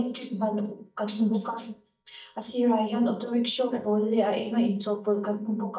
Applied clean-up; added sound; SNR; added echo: neural mask model DeepFilterNet 3.